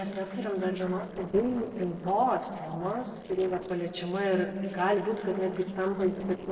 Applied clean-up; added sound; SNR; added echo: neural separator model SepFormer DNS4.